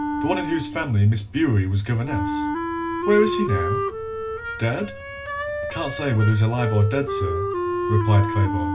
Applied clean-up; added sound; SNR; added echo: none; Wind instrument, woodwind instrument; 5 dB; reverberation time 0.4 s.